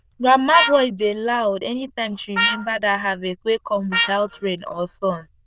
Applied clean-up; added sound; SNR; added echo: neural diffusion model UNIVERSE++.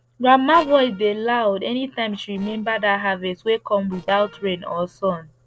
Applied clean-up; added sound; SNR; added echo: neural separator model SepFormer DNS4.